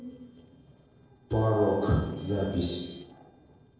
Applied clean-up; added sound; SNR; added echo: neural separator model SepFormer DNS4.